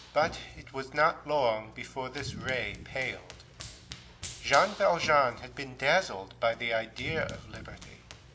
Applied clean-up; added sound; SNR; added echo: none; Run; 15 dB; reverberation time 0.7 s.